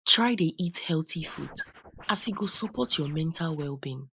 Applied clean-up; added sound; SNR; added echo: neural mask model Resemble Enhance denoiser.